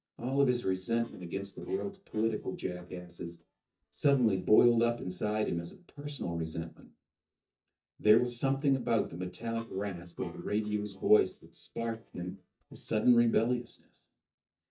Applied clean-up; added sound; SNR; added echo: neural mask model DeepFilterNet 3.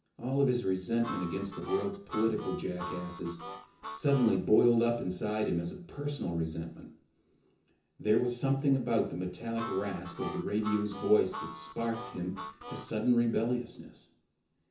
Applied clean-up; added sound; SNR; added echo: none; Harmonica; 11 dB; reverberation time 0.6 s.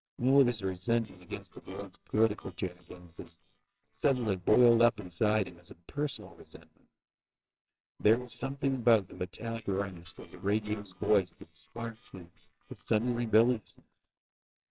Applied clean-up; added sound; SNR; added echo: neural separator model SepFormer WHAMR!.